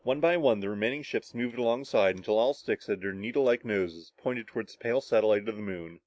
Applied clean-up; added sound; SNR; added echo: none; none; none; none.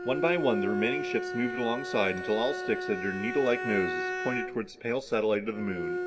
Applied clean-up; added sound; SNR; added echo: none; Bowed string instrument; 4 dB; reverberation time 0.3 s.